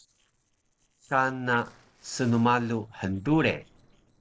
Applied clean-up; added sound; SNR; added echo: neural separator model SepFormer DNS4.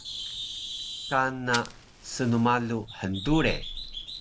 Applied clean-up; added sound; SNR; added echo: none; Bird + Fire; 8 dB; none.